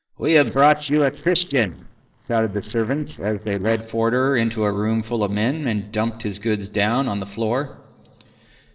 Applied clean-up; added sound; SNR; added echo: neural separator model SepFormer DNS4.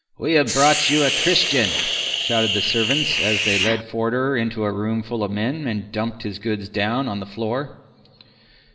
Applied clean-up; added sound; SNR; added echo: none; Hiss; -1 dB; reverberation time 2.1 s.